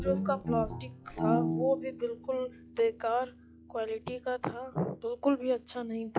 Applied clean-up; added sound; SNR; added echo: classical method log-MMSE.